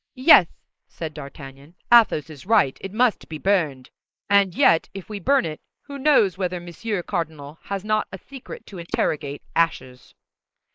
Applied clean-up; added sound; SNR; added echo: neural mask model Resemble Enhance denoiser.